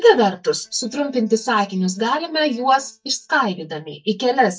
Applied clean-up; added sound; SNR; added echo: neural mask model DeepFilterNet 3.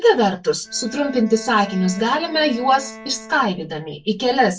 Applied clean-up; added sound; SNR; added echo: none; Bowed string instrument; 19 dB; reverberation time 0.1 s.